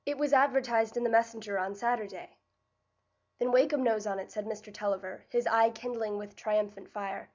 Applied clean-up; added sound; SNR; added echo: none; none; none; none.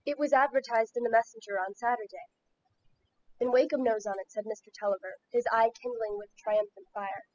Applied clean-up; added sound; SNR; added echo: classical method spectral subtraction.